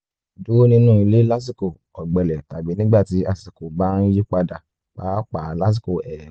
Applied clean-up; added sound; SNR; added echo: none; none; none; none.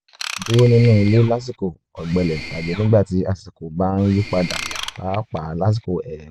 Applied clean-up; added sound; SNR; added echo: none; Mechanisms + Ratchet, pawl / Tools; 13 dB; none.